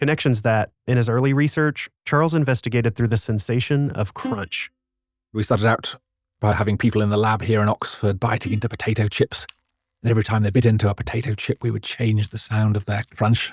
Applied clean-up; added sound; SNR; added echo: neural mask model DeepFilterNet 3.